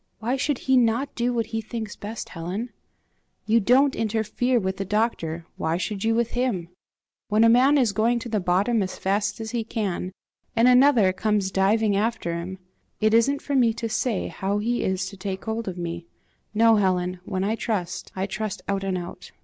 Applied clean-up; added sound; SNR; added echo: none; none; none; none.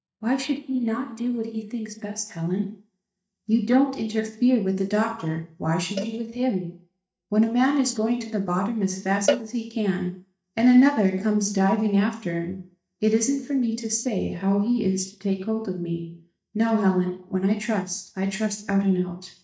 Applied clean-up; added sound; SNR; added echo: neural mask model DeepFilterNet 3.